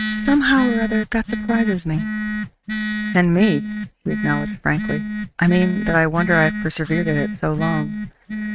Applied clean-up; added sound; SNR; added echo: neural mask model RNNoise.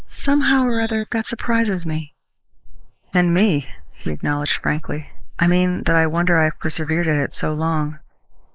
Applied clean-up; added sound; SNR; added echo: neural mask model Resemble Enhance denoiser.